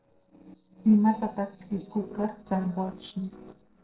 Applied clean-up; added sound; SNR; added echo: neural separator model SepFormer DNS4.